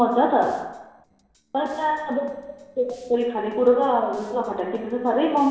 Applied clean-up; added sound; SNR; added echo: neural separator model SepFormer DNS4.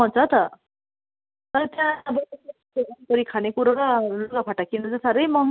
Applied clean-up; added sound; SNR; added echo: none; none; none; none.